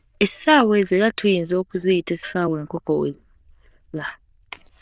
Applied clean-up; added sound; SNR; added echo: neural diffusion model UNIVERSE++.